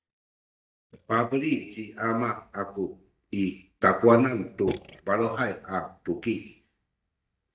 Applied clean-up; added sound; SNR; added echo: neural mask model DeepFilterNet 3.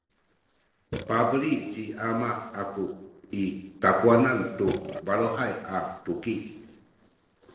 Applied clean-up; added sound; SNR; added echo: neural separator model SepFormer DNS4.